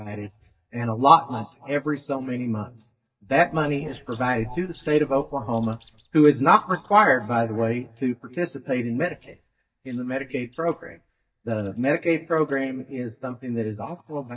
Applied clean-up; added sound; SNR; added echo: neural mask model DeepFilterNet 3.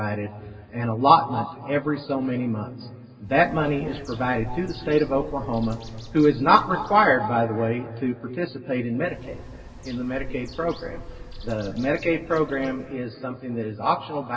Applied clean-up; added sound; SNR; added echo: none; Bird; 15 dB; reverberation time 2.4 s.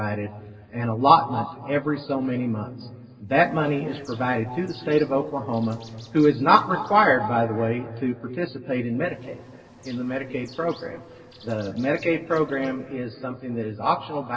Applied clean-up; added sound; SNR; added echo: neural separator model SepFormer DNS4.